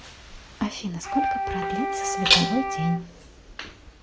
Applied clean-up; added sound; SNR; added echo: none; Wind instrument, woodwind instrument; 2 dB; none.